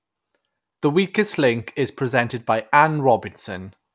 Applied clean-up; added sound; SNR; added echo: none; none; none; none.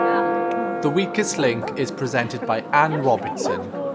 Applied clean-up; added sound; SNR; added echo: none; Church bell; 2 dB; none.